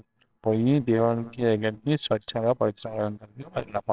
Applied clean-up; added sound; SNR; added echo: neural separator model SepFormer WHAMR!.